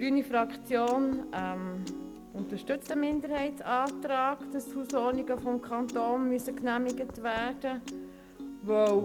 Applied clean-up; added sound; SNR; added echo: none; Piano; 11 dB; none.